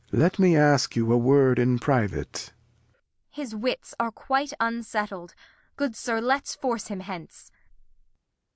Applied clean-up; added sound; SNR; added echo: none; none; none; none.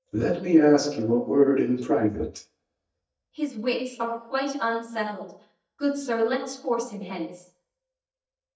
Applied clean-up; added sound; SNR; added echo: neural mask model DeepFilterNet 3.